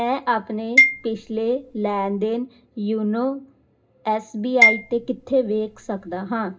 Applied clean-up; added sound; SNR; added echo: none; Marimba, xylophone; -2 dB; reverberation time 0.2 s.